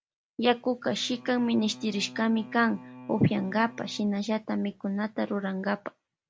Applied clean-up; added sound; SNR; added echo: none; Bowed string instrument; 18 dB; none.